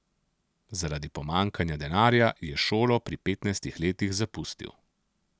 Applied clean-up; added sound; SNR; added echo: none; none; none; none.